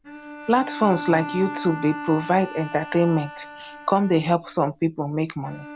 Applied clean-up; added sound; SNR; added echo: none; Bowed string instrument; 13 dB; none.